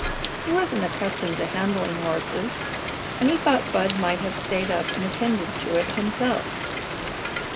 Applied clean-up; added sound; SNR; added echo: none; Rain; 3 dB; none.